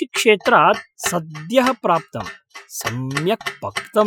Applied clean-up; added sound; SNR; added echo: classical method Wiener filter.